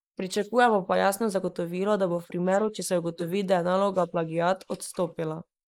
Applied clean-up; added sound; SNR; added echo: neural mask model Resemble Enhance denoiser.